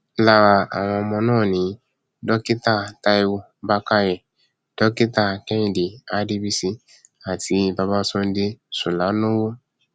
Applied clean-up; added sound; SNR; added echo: none; none; none; none.